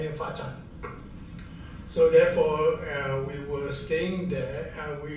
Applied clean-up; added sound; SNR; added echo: none; Wind; 15 dB; reverberation time 0.6 s.